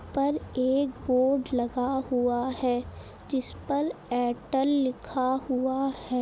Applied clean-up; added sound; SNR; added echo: none; none; none; none.